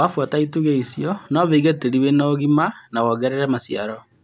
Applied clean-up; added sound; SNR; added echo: none; none; none; none.